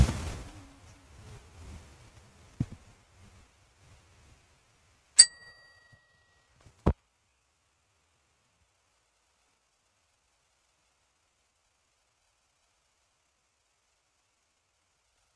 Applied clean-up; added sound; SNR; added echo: neural mask model RNNoise.